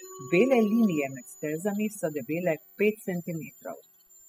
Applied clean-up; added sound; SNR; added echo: classical method spectral subtraction.